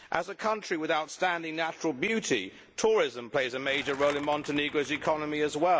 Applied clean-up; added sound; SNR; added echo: none; Skateboard; 15 dB; none.